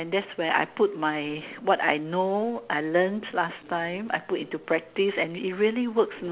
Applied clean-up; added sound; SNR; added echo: none; none; none; none.